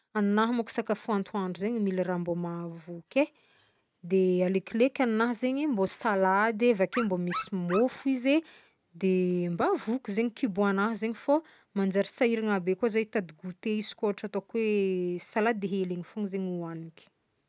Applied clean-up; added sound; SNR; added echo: none; Dog; 10 dB; none.